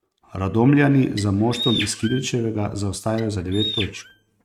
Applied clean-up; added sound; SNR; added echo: neural mask model RNNoise.